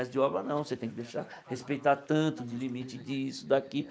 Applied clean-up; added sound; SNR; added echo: neural mask model Resemble Enhance denoiser.